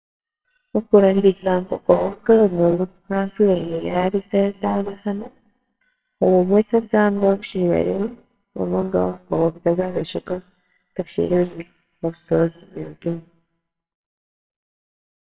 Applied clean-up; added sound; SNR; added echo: neural separator model SepFormer WHAMR!.